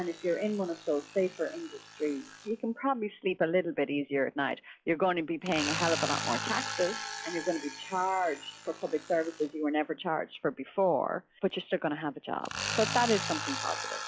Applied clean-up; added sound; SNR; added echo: classical method log-MMSE.